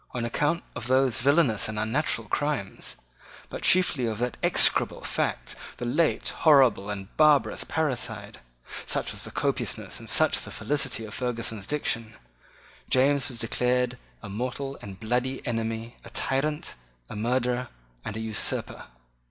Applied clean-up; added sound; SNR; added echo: none; none; none; none.